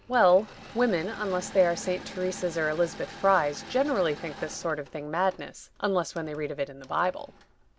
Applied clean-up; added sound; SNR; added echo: none; Engine / Mechanisms; 17 dB; none.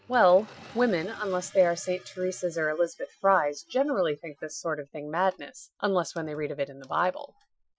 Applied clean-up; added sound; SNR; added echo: classical method Wiener filter.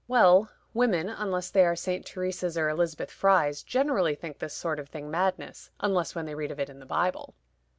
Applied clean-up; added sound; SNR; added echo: none; none; none; none.